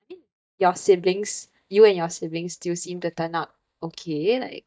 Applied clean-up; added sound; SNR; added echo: neural mask model DeepFilterNet 3.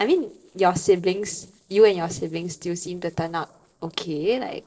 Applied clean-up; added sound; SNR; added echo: neural separator model SepFormer DNS4.